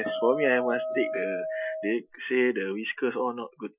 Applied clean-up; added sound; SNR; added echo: classical method Wiener filter.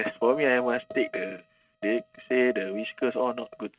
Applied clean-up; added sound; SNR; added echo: neural mask model RNNoise.